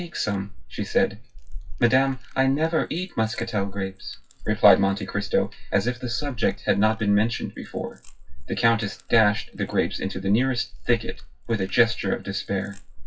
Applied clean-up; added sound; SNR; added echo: classical method WPE with log-MMSE.